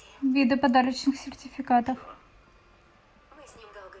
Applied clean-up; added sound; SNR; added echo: none; none; none; none.